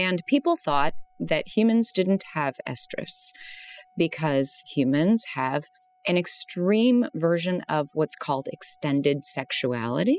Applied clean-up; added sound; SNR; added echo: classical method spectral subtraction.